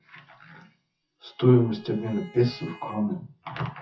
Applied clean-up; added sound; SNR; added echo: classical method WPE with log-MMSE.